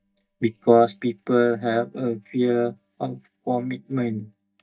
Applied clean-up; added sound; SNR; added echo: neural mask model DeepFilterNet 3.